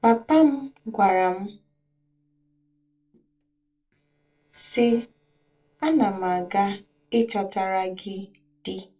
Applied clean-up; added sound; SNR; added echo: neural separator model SepFormer DNS4.